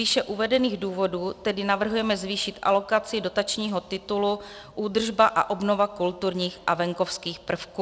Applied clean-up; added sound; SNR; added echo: none; none; none; none.